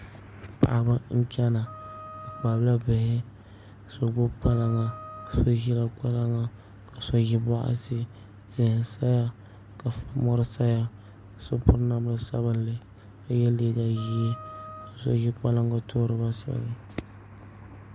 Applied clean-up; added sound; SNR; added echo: none; Wind instrument, woodwind instrument; 18 dB; none.